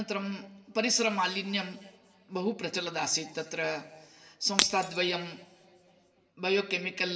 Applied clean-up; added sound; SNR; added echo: none; Shatter; -1 dB; reverberation time 2.3 s.